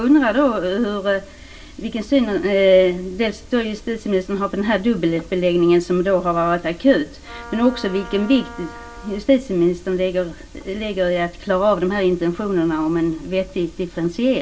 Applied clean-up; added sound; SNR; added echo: none; Wind instrument, woodwind instrument; 19 dB; reverberation time 0.2 s.